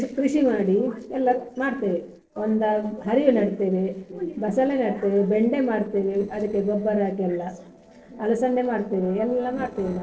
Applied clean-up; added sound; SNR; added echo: neural separator model SepFormer DNS4.